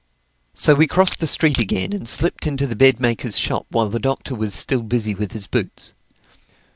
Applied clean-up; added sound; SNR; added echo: none; Crushing; 8 dB; none.